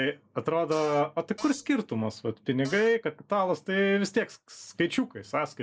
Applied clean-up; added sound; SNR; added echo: neural mask model Resemble Enhance denoiser.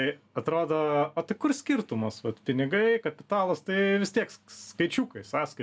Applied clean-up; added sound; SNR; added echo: none; none; none; none.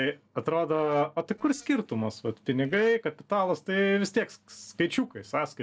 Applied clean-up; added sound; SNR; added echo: neural separator model SepFormer DNS4.